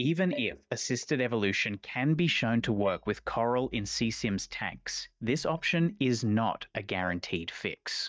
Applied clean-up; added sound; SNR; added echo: neural mask model DeepFilterNet 3.